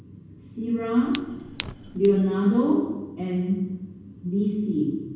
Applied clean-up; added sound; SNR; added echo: none; Fire; 16 dB; reverberation time 1.2 s.